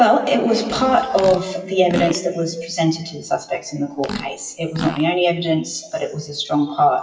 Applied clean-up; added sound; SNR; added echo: classical method WPE with log-MMSE.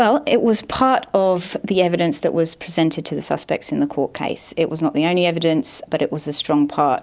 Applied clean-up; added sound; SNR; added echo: none; none; none; none.